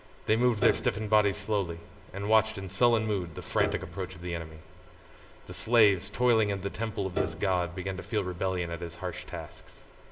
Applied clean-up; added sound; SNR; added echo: none; Piano; 11 dB; reverberation time 2.3 s.